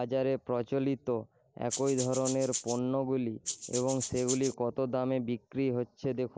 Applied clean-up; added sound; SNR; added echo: neural mask model Resemble Enhance denoiser.